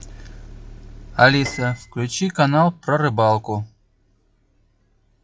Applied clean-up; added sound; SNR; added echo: classical method log-MMSE.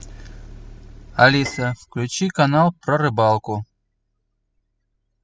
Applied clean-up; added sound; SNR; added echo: classical method spectral subtraction.